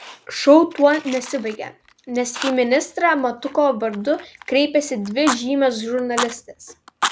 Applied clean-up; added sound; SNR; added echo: none; Fire; 12 dB; none.